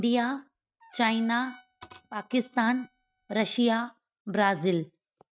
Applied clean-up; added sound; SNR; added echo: neural mask model RNNoise.